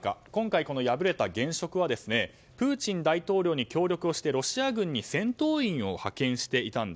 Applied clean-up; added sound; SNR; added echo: none; none; none; none.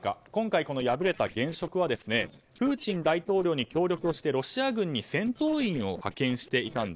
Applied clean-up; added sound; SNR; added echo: neural separator model SepFormer DNS4.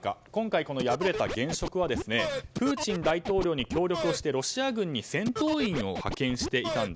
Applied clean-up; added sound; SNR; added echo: none; Scratching (performance technique); 6 dB; none.